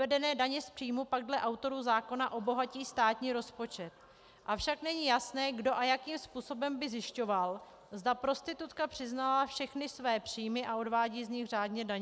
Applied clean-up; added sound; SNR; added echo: none; none; none; none.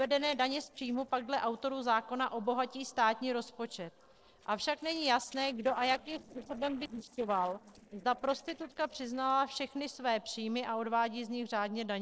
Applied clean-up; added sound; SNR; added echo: neural separator model SepFormer DNS4.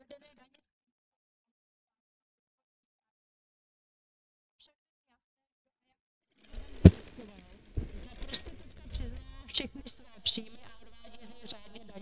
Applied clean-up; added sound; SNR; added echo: neural mask model DeepFilterNet 3.